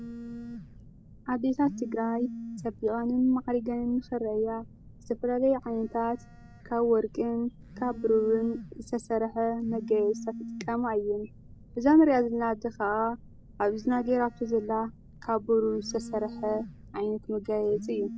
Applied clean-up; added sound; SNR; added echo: none; Telephone; 15 dB; none.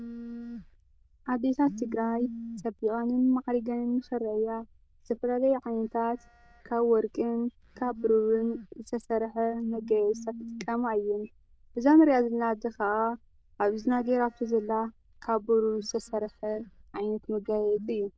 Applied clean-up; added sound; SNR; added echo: neural diffusion model UNIVERSE++.